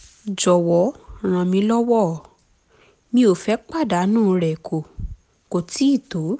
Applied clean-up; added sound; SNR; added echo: none; none; none; none.